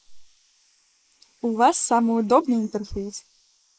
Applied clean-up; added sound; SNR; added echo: neural mask model Resemble Enhance denoiser.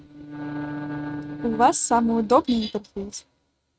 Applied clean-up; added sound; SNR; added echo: neural mask model RNNoise.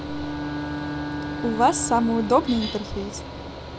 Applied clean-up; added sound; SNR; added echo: none; Bowed string instrument + Mechanical fan; 6 dB; none.